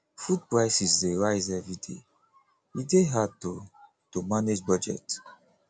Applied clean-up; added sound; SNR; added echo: none; none; none; none.